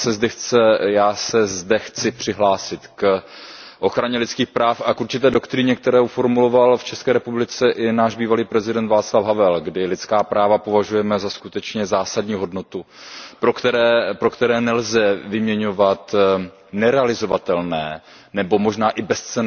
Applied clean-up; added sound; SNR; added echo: none; none; none; none.